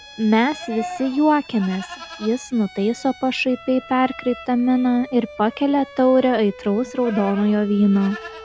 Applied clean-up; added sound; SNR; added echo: none; Livestock, farm animals, working animals + Bowed string instrument; 17 dB; none.